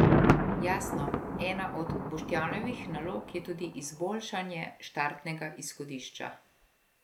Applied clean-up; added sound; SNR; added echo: none; Thunder; -5 dB; none.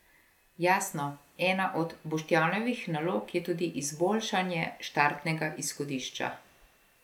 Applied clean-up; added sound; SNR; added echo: none; none; none; none.